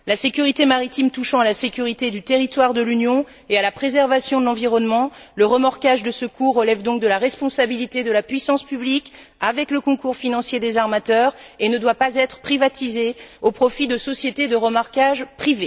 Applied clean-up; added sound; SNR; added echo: none; none; none; none.